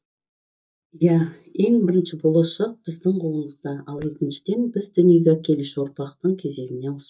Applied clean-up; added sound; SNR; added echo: neural mask model DeepFilterNet 3.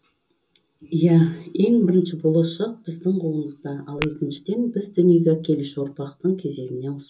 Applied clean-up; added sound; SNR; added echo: none; Tap / Glass; 16 dB; reverberation time 0.2 s.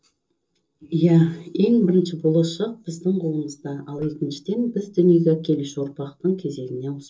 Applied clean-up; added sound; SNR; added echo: neural separator model SepFormer DNS4.